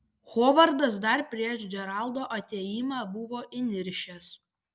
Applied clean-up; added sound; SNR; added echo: none; none; none; none.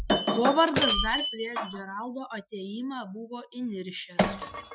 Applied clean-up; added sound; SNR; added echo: classical method Wiener filter.